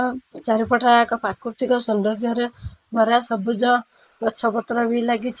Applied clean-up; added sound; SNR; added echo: neural mask model Resemble Enhance denoiser.